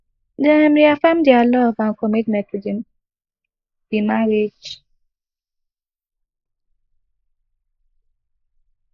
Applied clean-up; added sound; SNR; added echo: neural mask model Resemble Enhance denoiser.